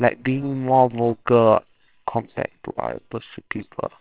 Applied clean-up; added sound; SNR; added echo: neural separator model SepFormer WHAMR!.